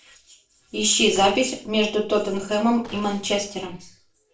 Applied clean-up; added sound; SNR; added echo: neural separator model SepFormer DNS4.